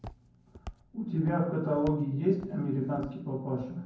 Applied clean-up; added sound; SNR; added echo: none; Walk, footsteps; 18 dB; reverberation time 0.9 s.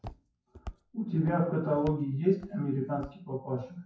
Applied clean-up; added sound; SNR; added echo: classical method WPE with log-MMSE.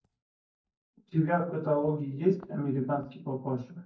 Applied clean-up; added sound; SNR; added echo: neural mask model DeepFilterNet 3.